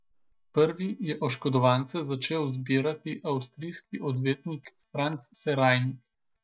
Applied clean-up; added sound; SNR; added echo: neural mask model DeepFilterNet 3.